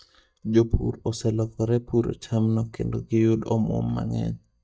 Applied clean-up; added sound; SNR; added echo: neural mask model DeepFilterNet 3.